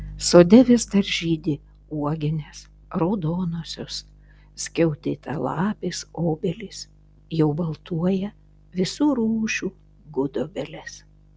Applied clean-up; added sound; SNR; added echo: none; none; none; none.